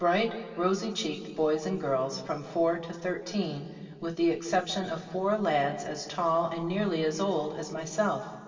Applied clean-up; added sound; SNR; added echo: none; none; none; reverberation time 2.3 s.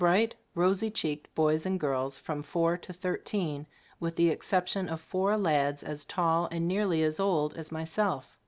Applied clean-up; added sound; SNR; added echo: none; none; none; none.